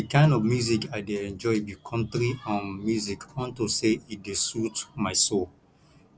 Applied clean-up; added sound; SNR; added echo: none; none; none; none.